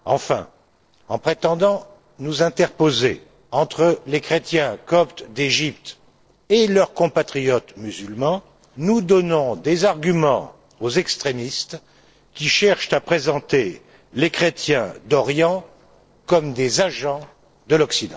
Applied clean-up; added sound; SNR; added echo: neural separator model SepFormer DNS4.